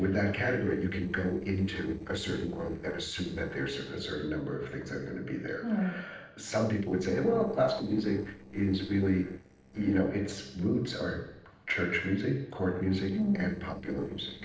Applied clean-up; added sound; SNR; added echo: neural separator model SepFormer DNS4.